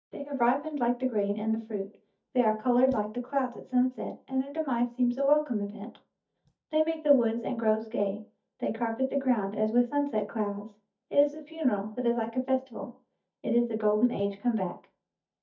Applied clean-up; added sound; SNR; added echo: neural mask model DeepFilterNet 3.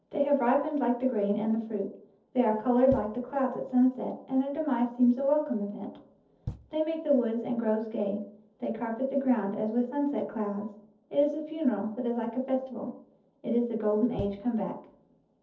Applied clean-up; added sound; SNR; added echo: neural separator model SepFormer DNS4.